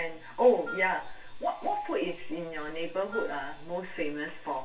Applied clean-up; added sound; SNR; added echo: none; Wind instrument, woodwind instrument; 14 dB; reverberation time 0.1 s.